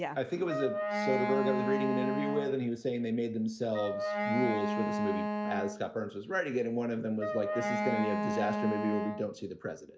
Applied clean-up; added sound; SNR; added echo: none; Wind instrument, woodwind instrument; 1 dB; none.